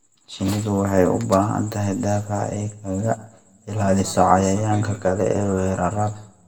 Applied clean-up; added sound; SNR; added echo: none; none; none; reverberation time 0.6 s.